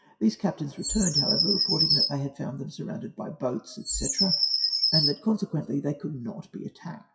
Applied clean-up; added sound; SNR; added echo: classical method WPE with log-MMSE.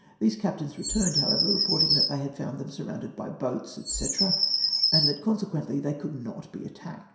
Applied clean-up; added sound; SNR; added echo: none; Bird vocalization, bird call, bird song; -3 dB; reverberation time 0.7 s.